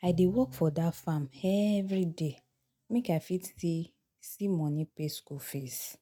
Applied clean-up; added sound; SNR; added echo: neural mask model RNNoise.